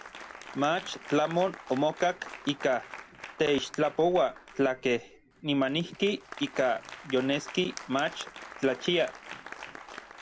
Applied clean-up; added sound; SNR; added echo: none; Applause; 15 dB; none.